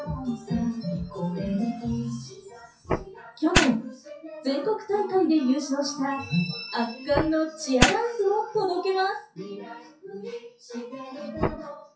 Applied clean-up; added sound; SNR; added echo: classical method WPE with log-MMSE.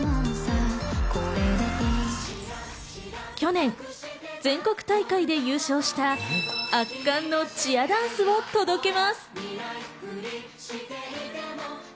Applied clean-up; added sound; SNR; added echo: none; none; none; none.